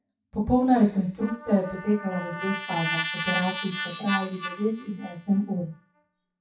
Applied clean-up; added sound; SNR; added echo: classical method WPE with log-MMSE.